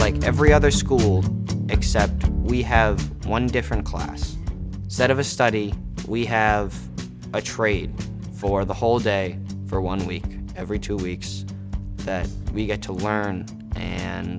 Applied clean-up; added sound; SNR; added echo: none; none; none; none.